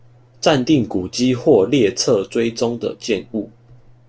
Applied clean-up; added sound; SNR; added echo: none; none; none; none.